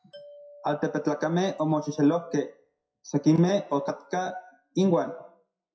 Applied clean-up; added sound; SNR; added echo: classical method WPE with log-MMSE.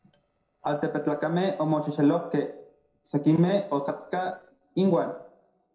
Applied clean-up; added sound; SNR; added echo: neural separator model SepFormer DNS4.